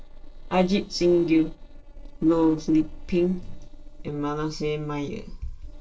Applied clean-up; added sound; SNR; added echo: neural separator model SepFormer DNS4.